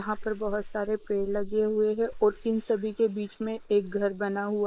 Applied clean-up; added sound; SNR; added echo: neural mask model Resemble Enhance denoiser.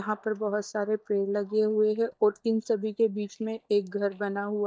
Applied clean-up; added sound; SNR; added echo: neural mask model DeepFilterNet 3.